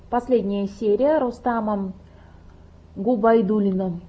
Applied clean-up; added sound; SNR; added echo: none; none; none; none.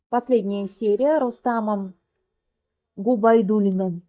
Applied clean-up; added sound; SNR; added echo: neural mask model DeepFilterNet 3.